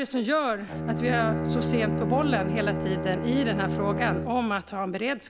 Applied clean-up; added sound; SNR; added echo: none; Bowed string instrument; 2 dB; none.